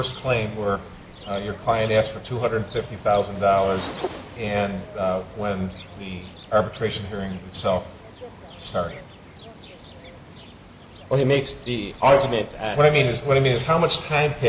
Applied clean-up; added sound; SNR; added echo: none; Cricket; 16 dB; none.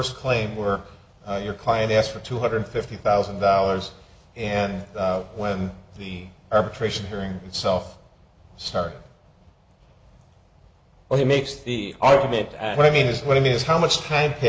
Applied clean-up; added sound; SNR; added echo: none; none; none; none.